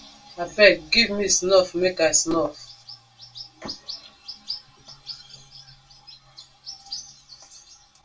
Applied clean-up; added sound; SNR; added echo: none; none; none; reverberation time 0.2 s.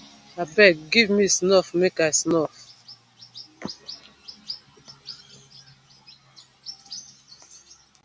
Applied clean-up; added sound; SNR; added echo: none; none; none; none.